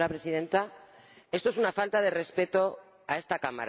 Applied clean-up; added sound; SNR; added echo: none; none; none; none.